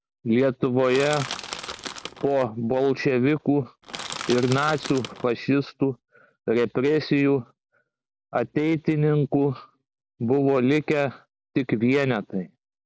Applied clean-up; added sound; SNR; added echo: none; Crushing; 11 dB; none.